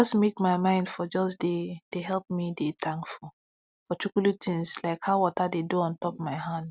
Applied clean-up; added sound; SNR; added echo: none; none; none; none.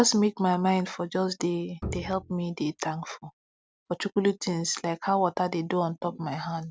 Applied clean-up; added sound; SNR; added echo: none; Bowed string instrument; 12 dB; none.